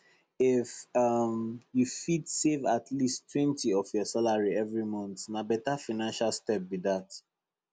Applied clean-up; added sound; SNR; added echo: none; none; none; none.